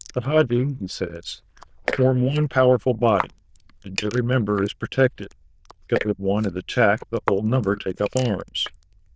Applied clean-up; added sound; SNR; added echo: neural diffusion model UNIVERSE++.